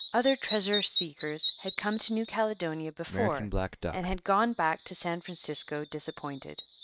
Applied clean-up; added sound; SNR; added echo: neural mask model RNNoise.